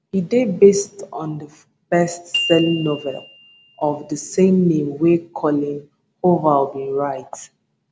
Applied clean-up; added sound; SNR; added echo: none; Glockenspiel; 12 dB; none.